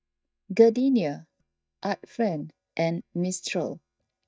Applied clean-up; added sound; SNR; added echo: neural mask model DeepFilterNet 3.